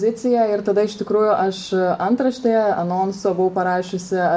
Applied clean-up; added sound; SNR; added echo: none; none; none; none.